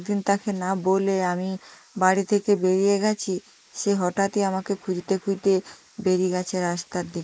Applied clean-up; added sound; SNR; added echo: neural mask model Resemble Enhance denoiser.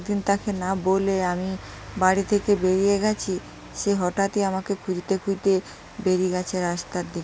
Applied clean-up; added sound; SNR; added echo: none; Rain; 18 dB; none.